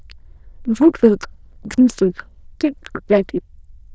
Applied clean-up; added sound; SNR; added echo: neural diffusion model UNIVERSE++.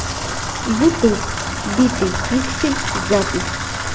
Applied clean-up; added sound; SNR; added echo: none; Bathtub (filling or washing) / Water tap, faucet; 3 dB; none.